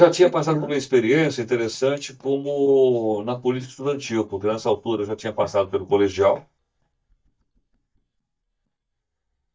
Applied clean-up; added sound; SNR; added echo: neural mask model DeepFilterNet 3.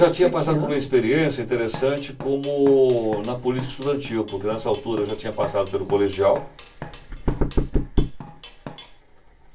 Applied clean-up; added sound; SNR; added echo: none; Drum kit; 17 dB; reverberation time 0.2 s.